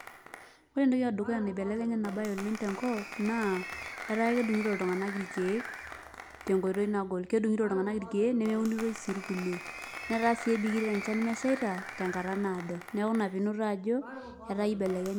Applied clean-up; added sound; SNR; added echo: none; Applause; 12 dB; none.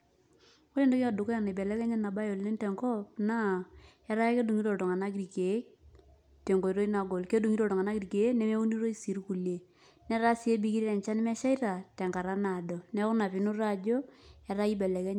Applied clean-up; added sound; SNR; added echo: none; none; none; none.